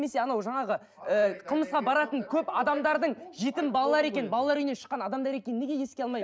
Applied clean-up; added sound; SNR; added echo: none; none; none; none.